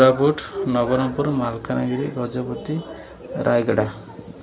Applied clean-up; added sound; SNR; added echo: none; none; none; none.